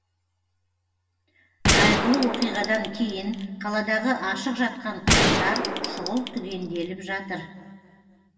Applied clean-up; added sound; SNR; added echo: none; Gunshot, gunfire; -4 dB; reverberation time 2.3 s.